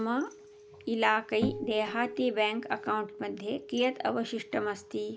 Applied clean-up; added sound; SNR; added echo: none; Acoustic guitar; 11 dB; none.